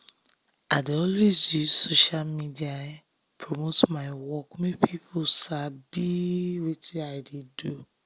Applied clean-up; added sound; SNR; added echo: none; none; none; none.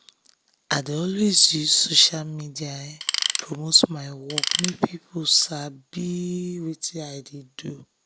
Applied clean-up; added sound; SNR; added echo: none; Tools; 2 dB; none.